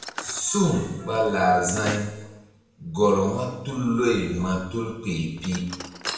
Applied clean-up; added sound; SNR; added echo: none; Drawer open or close; 14 dB; reverberation time 1.0 s.